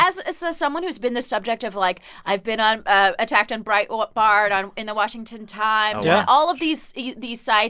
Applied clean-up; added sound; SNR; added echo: none; none; none; none.